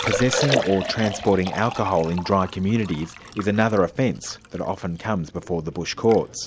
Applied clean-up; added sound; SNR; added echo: none; Liquid; 8 dB; none.